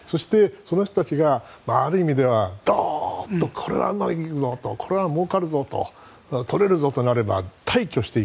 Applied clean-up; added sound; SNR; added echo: none; none; none; none.